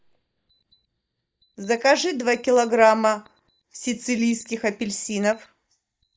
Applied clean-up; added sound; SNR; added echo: neural mask model DeepFilterNet 3.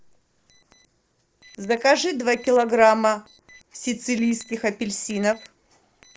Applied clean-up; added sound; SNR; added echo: neural separator model SepFormer DNS4.